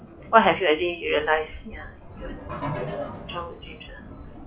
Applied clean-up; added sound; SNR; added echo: classical method WPE with log-MMSE.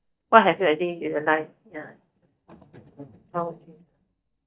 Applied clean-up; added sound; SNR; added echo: neural mask model DeepFilterNet 3.